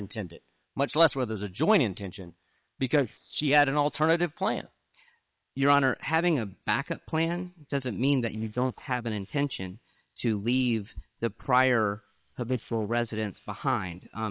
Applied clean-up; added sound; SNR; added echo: neural separator model SepFormer WHAM!.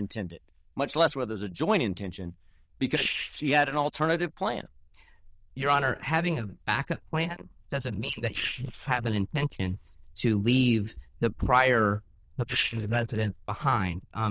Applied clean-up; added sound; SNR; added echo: neural diffusion model UNIVERSE++.